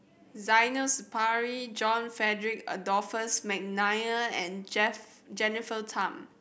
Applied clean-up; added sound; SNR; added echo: none; none; none; none.